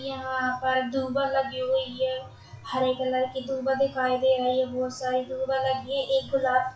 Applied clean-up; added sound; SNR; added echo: classical method WPE with log-MMSE.